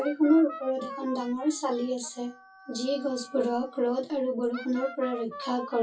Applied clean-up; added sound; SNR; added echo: classical method WPE with log-MMSE.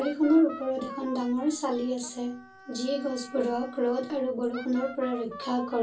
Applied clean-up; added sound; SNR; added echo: none; Wind instrument, woodwind instrument; 16 dB; reverberation time 0.2 s.